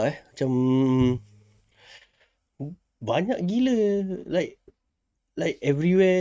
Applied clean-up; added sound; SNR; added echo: neural mask model RNNoise.